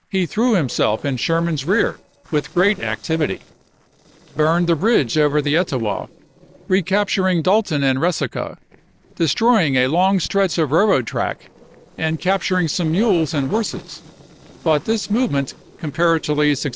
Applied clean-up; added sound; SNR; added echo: neural separator model SepFormer DNS4.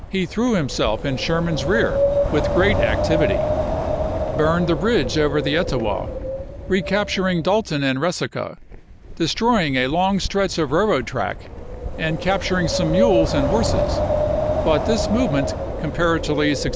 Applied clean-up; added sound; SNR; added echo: none; Wind; 2 dB; none.